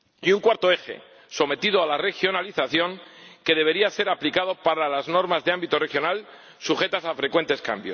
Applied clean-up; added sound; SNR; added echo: none; none; none; none.